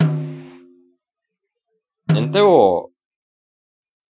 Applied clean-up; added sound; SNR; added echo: classical method Wiener filter.